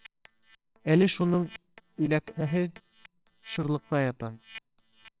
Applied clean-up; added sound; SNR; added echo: neural separator model SepFormer WHAMR!.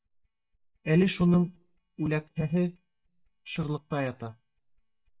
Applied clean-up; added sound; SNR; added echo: neural mask model DeepFilterNet 3.